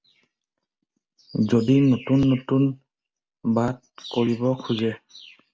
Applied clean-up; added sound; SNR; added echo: none; none; none; none.